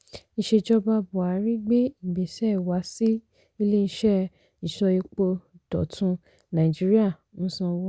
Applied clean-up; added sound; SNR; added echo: none; none; none; none.